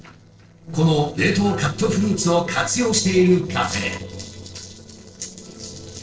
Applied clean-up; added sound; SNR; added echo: neural separator model SepFormer DNS4.